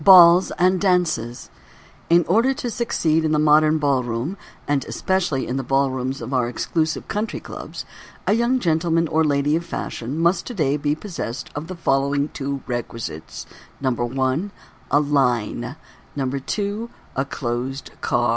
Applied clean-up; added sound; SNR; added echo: none; none; none; none.